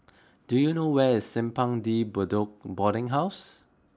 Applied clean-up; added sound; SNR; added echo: none; none; none; none.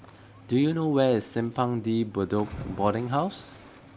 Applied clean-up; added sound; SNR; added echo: none; Cricket / Waves, surf; 18 dB; none.